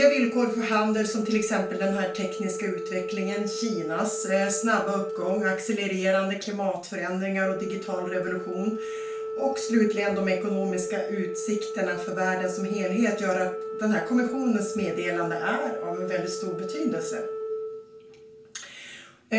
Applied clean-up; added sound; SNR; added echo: none; Organ; 6 dB; reverberation time 0.3 s.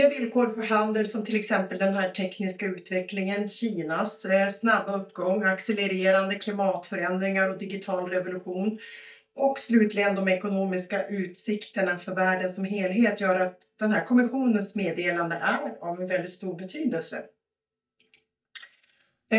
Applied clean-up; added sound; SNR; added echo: neural mask model DeepFilterNet 3.